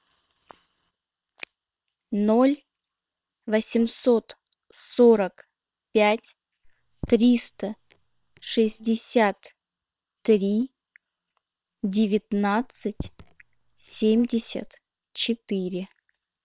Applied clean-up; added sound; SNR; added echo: neural separator model SepFormer WHAM!.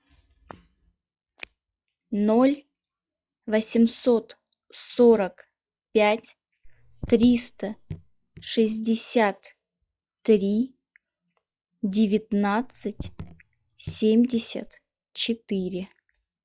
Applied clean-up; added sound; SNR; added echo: classical method log-MMSE.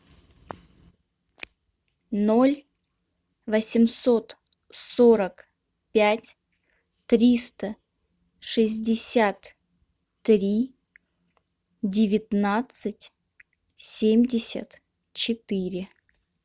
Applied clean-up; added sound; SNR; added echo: none; none; none; none.